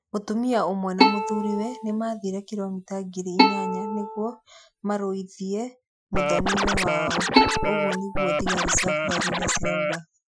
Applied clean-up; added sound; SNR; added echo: classical method Wiener filter.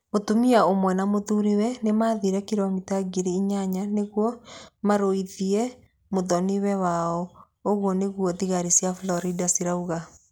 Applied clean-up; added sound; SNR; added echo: none; none; none; none.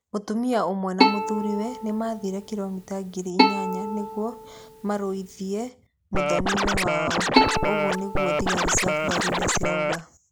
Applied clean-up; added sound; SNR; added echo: none; Scratching (performance technique) + Bowed string instrument; -4 dB; none.